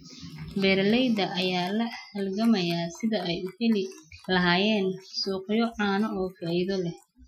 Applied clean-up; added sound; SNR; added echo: classical method Wiener filter.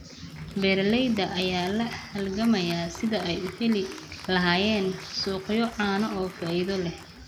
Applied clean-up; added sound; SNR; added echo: none; Applause; 19 dB; none.